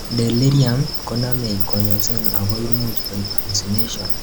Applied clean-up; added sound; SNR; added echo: none; Insect; 1 dB; none.